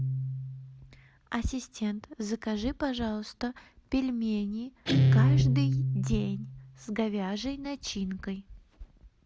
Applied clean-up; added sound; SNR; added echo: none; Guitar; -2 dB; none.